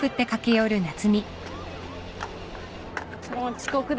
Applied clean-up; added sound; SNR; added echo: none; Engine / Vehicle + Motor vehicle (road) / Siren; 18 dB; none.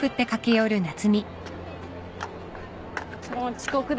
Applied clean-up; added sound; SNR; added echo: none; none; none; none.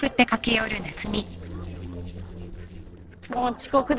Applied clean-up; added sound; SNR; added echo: neural separator model SepFormer DNS4.